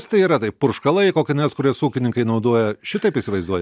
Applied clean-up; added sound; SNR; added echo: none; none; none; none.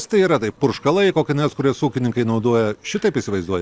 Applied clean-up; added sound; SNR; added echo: neural separator model SepFormer DNS4.